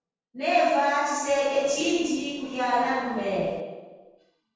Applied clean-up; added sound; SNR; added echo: neural separator model SepFormer DNS4.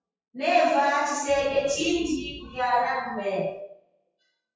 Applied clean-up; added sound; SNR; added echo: classical method WPE with log-MMSE.